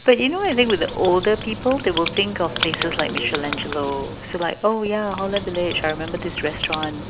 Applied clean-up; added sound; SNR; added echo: none; Writing; 8 dB; none.